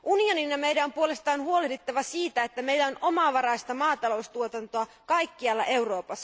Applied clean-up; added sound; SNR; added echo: none; none; none; none.